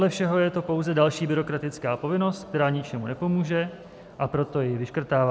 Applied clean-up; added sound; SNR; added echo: none; none; none; none.